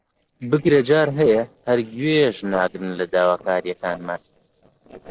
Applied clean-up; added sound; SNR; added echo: neural separator model SepFormer DNS4.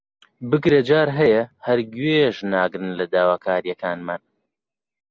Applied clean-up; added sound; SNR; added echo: none; none; none; none.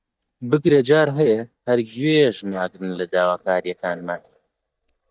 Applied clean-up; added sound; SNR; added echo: neural mask model DeepFilterNet 3.